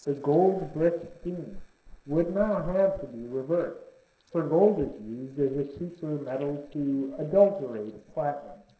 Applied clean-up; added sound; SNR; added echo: neural separator model SepFormer DNS4.